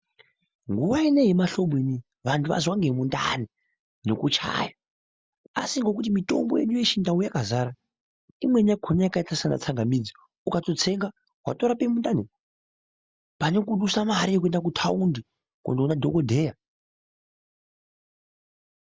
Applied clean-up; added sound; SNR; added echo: none; none; none; none.